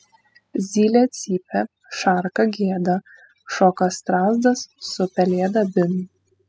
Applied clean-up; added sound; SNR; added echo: classical method spectral subtraction.